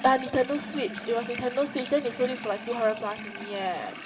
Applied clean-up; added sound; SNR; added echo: none; Sink (filling or washing) / Water tap, faucet; 11 dB; reverberation time 1.6 s.